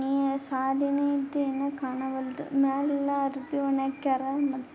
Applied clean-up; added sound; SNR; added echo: none; none; none; none.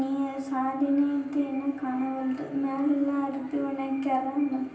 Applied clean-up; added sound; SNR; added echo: none; none; none; reverberation time 0.6 s.